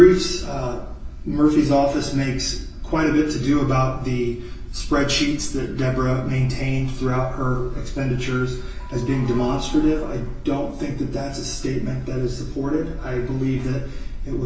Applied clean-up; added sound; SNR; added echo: none; Sliding door / Doorbell; 19 dB; reverberation time 0.3 s.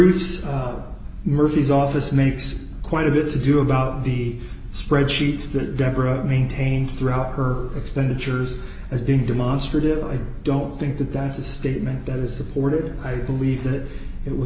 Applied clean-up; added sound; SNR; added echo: none; none; none; none.